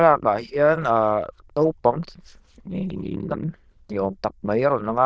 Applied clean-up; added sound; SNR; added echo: neural diffusion model UNIVERSE++.